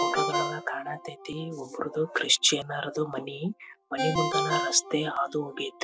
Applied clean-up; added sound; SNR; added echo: none; Ringtone; 4 dB; none.